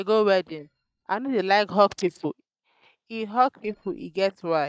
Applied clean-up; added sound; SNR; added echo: neural mask model DeepFilterNet 3.